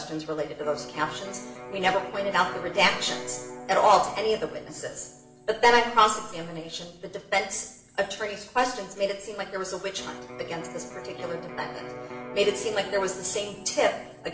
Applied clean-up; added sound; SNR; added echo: none; Electric guitar; 14 dB; reverberation time 0.7 s.